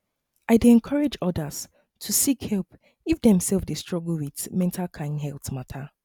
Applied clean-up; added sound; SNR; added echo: none; none; none; none.